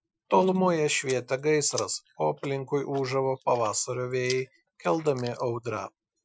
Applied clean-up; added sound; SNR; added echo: classical method Wiener filter.